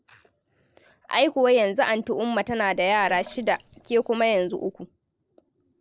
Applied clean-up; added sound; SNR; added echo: neural separator model SepFormer DNS4.